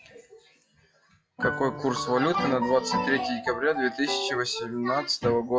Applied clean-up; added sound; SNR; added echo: classical method WPE with log-MMSE.